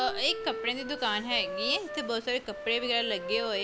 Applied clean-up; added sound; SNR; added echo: none; Wind instrument, woodwind instrument; 8 dB; none.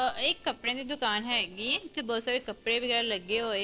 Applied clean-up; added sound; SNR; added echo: neural separator model SepFormer DNS4.